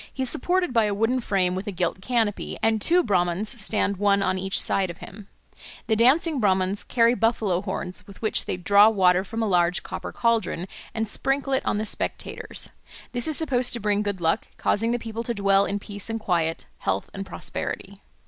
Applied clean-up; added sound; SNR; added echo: none; none; none; none.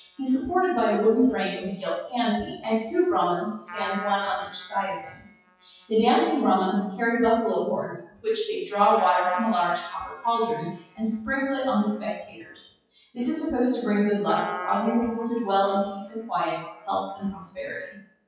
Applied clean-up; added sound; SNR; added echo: classical method WPE with log-MMSE.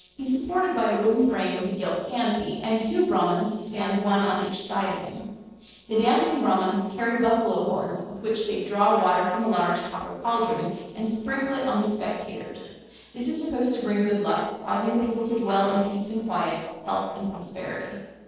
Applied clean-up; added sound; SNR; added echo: neural separator model SepFormer DNS4.